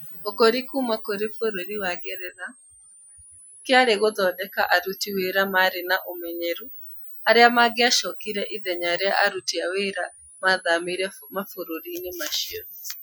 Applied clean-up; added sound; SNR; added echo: classical method Wiener filter.